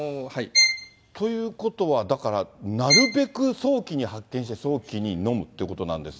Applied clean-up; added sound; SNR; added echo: none; Bowed string instrument; -1 dB; none.